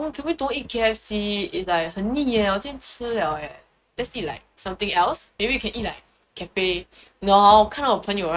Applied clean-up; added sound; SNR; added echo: neural mask model RNNoise.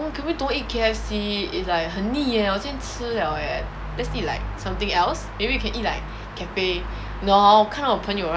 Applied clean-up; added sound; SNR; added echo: none; none; none; none.